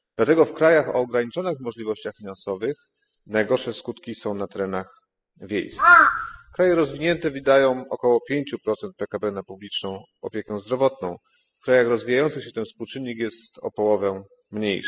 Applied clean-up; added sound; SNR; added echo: classical method spectral subtraction.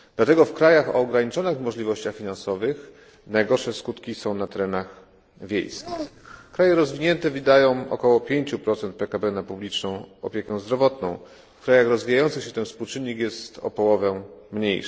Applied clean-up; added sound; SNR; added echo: neural separator model SepFormer DNS4.